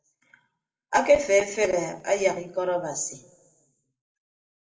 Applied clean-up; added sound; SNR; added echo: none; none; none; reverberation time 0.6 s.